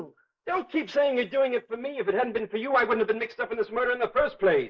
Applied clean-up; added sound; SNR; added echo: neural mask model Resemble Enhance denoiser.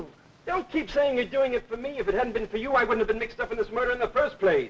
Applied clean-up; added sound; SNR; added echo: none; none; none; none.